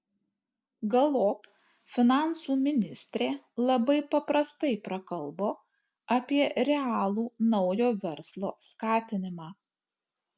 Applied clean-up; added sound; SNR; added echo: none; none; none; none.